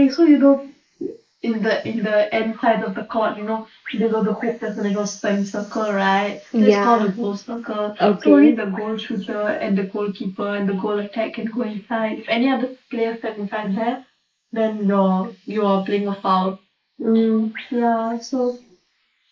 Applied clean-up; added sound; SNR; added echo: neural mask model Resemble Enhance denoiser.